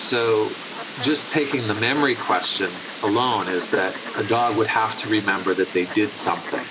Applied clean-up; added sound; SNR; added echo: none; Fowl; 11 dB; none.